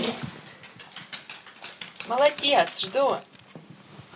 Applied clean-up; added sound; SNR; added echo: none; Dog; 10 dB; reverberation time 0.1 s.